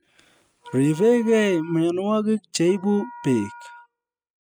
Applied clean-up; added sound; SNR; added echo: classical method spectral subtraction.